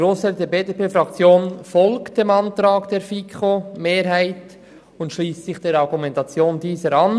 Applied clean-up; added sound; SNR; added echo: none; none; none; none.